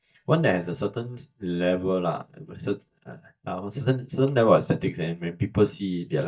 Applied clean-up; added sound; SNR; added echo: neural mask model DeepFilterNet 3.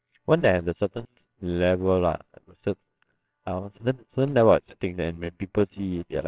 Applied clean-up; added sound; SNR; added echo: neural separator model SepFormer WHAMR!.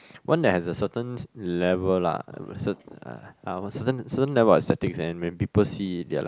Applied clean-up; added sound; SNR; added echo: none; none; none; none.